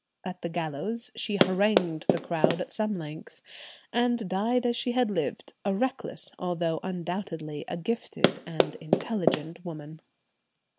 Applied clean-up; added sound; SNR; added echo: none; Run; -4 dB; none.